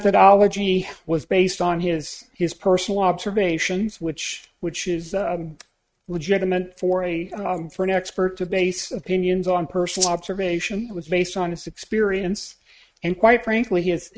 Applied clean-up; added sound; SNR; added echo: neural mask model RNNoise.